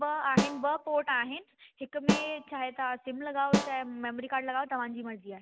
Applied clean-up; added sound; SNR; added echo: none; Snare drum; 1 dB; none.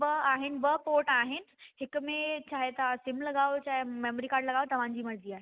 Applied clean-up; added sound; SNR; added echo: none; none; none; none.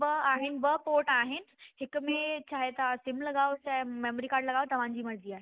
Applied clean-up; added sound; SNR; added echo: neural mask model Resemble Enhance denoiser.